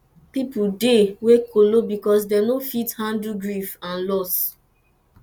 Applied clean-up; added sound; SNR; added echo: none; none; none; none.